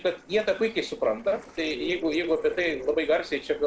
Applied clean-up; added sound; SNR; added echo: neural separator model SepFormer DNS4.